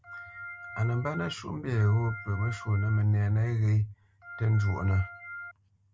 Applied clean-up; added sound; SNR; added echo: none; Organ; 14 dB; none.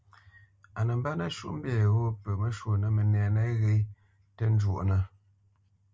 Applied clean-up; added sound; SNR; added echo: none; none; none; none.